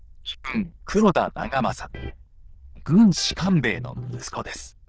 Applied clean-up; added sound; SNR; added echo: neural diffusion model UNIVERSE++.